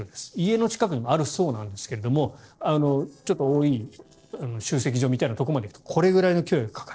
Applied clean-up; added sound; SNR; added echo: neural separator model SepFormer DNS4.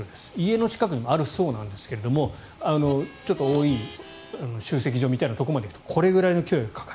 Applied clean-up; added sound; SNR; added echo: none; Harmonica; 18 dB; none.